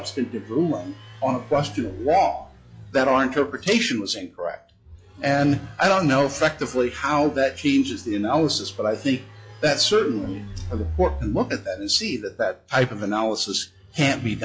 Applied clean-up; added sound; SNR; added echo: classical method log-MMSE.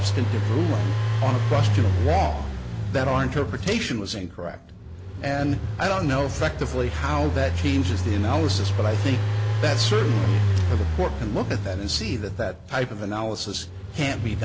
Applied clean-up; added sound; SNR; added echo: none; Engine; -2 dB; none.